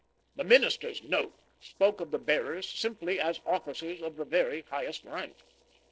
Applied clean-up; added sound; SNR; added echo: neural separator model SepFormer DNS4.